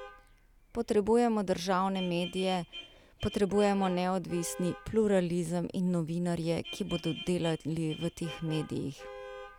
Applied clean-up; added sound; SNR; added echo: none; Vehicle horn, car horn, honking; 16 dB; none.